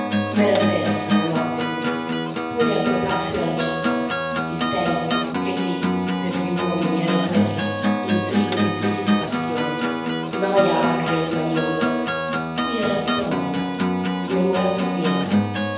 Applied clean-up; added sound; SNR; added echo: none; Acoustic guitar; -3 dB; reverberation time 1.1 s.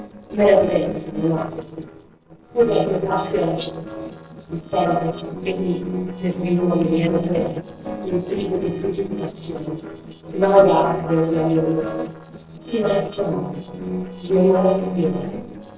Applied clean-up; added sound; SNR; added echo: neural separator model SepFormer DNS4.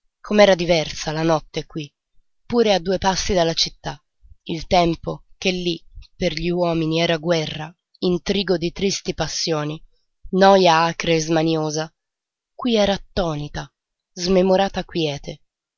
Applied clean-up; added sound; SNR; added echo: none; none; none; none.